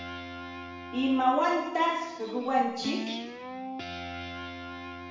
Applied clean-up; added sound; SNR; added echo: none; Guitar; 9 dB; reverberation time 0.9 s.